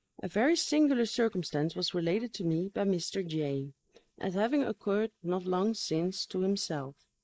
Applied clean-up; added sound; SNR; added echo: neural mask model Resemble Enhance denoiser.